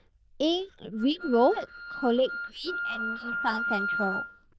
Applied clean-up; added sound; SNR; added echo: neural diffusion model UNIVERSE++.